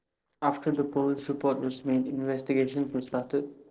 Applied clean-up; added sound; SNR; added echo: neural separator model SepFormer DNS4.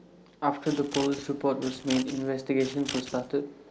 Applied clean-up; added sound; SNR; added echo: none; Scissors; 11 dB; none.